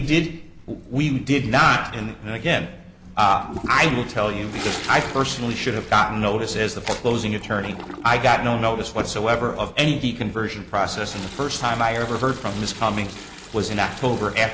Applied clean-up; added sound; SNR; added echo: none; Toilet flush; 16 dB; none.